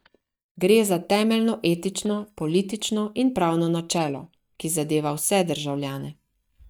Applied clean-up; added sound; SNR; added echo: neural mask model DeepFilterNet 3.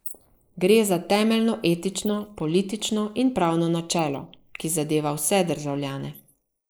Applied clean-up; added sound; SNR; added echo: neural mask model Resemble Enhance denoiser.